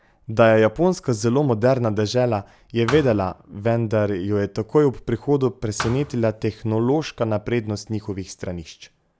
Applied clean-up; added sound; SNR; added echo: none; Thump, thud; 14 dB; none.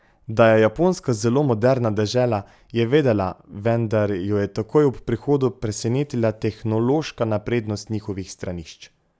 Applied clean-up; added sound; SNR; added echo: none; none; none; none.